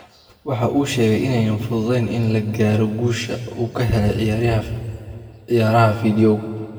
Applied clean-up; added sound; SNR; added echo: none; none; none; reverberation time 1.9 s.